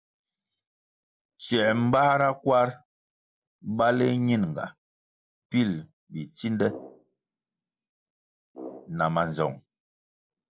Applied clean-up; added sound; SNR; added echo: neural separator model SepFormer DNS4.